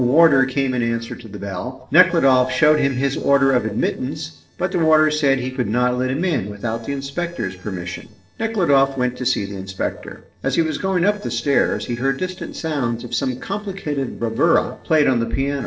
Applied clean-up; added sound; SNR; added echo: neural separator model SepFormer DNS4.